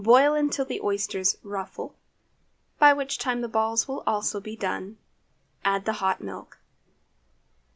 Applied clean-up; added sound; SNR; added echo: none; none; none; none.